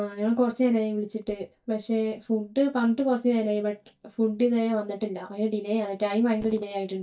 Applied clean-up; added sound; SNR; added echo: neural mask model DeepFilterNet 3.